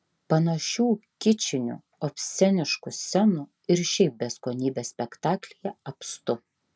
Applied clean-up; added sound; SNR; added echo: none; none; none; none.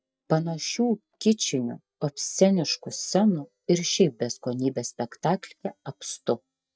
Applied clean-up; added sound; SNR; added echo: neural mask model DeepFilterNet 3.